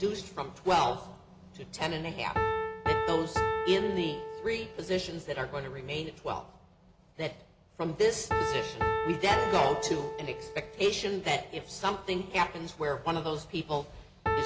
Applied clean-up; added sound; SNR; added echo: none; Piano; 4 dB; none.